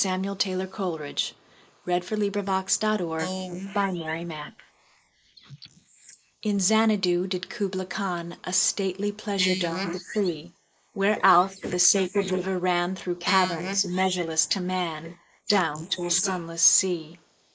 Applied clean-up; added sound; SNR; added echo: neural mask model Resemble Enhance denoiser.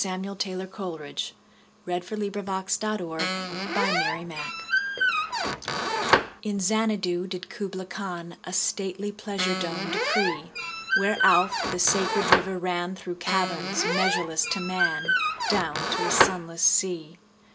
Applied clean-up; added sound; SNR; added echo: none; Squeak; -3 dB; none.